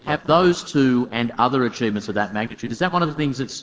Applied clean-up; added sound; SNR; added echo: neural separator model SepFormer DNS4.